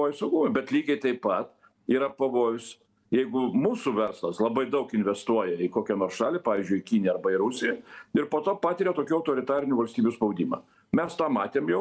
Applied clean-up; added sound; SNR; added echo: none; none; none; none.